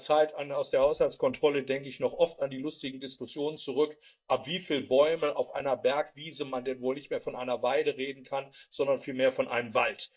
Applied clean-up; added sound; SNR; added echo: neural mask model DeepFilterNet 3.